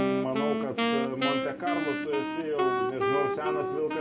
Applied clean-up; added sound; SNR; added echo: none; Wind instrument, woodwind instrument; -2 dB; reverberation time 0.2 s.